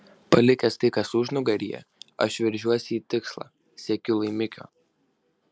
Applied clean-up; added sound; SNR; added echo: none; none; none; none.